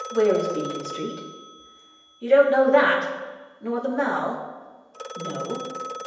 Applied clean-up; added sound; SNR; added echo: none; Telephone; 14 dB; reverberation time 1.0 s.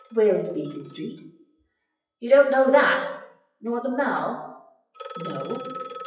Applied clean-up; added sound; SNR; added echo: classical method WPE with log-MMSE.